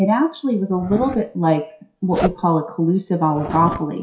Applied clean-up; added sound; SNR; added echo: classical method WPE with log-MMSE.